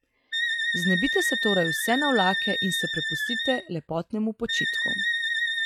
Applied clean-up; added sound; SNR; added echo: classical method log-MMSE.